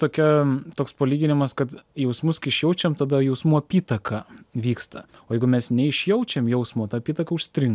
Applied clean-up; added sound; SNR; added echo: none; none; none; none.